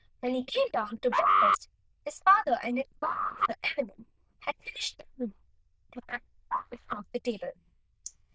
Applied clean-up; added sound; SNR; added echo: neural diffusion model UNIVERSE++.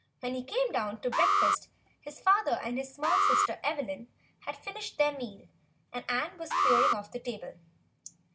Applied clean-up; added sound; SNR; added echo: none; Alarm; -2 dB; none.